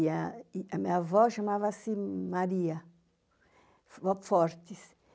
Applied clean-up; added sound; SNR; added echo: none; none; none; none.